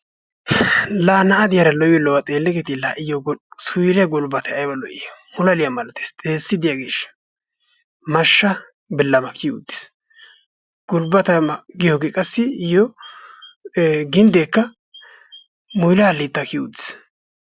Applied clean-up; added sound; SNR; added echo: none; none; none; none.